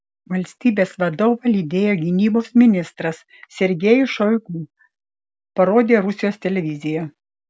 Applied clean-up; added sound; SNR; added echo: none; none; none; none.